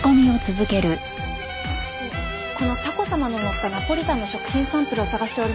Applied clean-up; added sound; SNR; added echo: none; none; none; none.